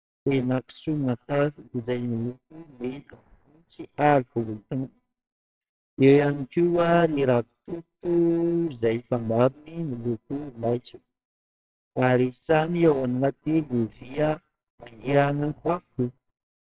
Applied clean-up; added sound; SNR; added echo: neural separator model SepFormer WHAMR!.